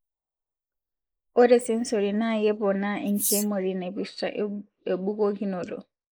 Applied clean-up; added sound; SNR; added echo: neural mask model Resemble Enhance denoiser.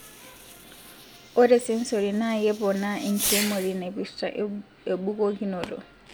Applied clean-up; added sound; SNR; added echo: none; Fireworks; 10 dB; none.